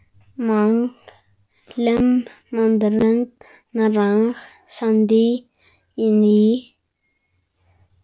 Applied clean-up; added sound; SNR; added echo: none; none; none; none.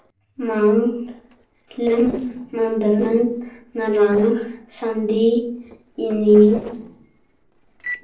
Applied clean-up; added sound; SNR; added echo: neural separator model SepFormer DNS4.